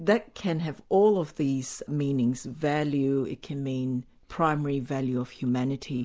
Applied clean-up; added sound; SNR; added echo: none; none; none; none.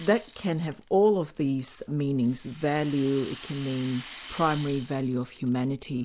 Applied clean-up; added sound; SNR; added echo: none; Rattle; 16 dB; none.